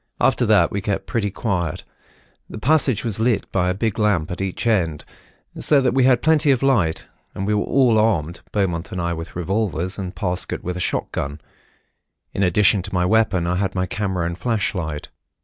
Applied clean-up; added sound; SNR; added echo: none; none; none; none.